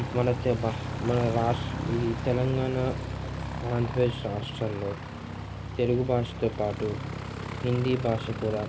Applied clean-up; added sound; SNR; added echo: none; Aircraft; 5 dB; none.